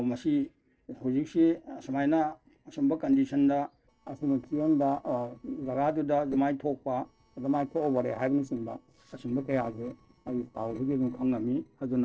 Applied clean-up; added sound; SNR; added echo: neural separator model SepFormer DNS4.